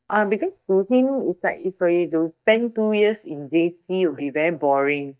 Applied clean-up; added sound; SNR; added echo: neural mask model DeepFilterNet 3.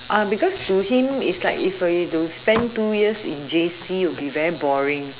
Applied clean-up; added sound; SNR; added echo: none; Slam; 18 dB; none.